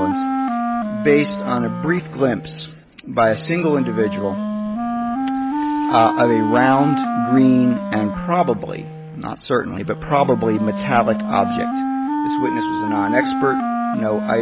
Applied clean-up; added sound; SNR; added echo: none; Wind instrument, woodwind instrument; 3 dB; none.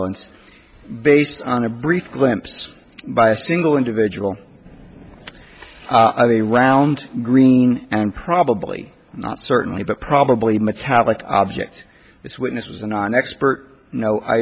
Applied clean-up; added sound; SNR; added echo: none; none; none; none.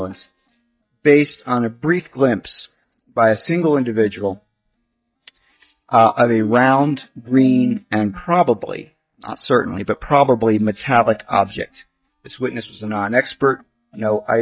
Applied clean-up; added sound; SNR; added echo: neural mask model DeepFilterNet 3.